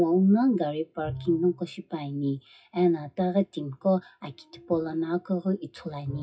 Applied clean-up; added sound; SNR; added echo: classical method WPE with log-MMSE.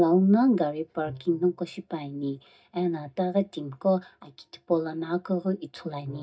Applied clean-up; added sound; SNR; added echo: neural mask model DeepFilterNet 3.